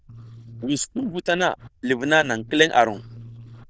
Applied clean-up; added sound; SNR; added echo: neural diffusion model UNIVERSE++.